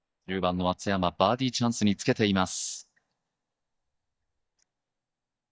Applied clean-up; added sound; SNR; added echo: neural mask model DeepFilterNet 3.